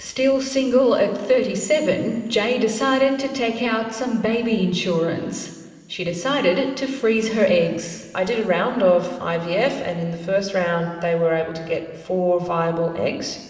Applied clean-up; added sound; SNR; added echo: none; none; none; reverberation time 2.1 s.